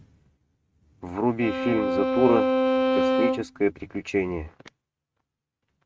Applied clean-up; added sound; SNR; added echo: neural mask model RNNoise.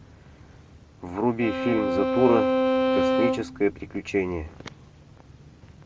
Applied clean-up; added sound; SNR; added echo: none; Bowed string instrument; -3 dB; none.